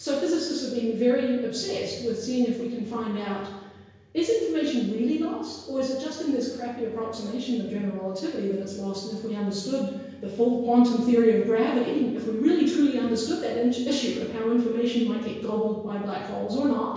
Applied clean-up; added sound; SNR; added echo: none; none; none; reverberation time 1.0 s.